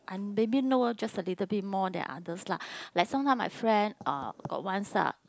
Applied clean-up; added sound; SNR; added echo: none; none; none; none.